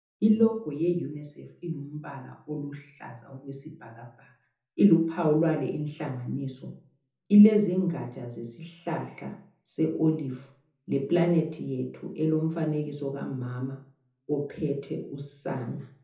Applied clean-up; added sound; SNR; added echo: none; none; none; reverberation time 0.5 s.